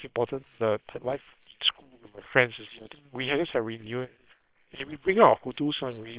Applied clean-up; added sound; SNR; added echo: neural separator model SepFormer WHAM!.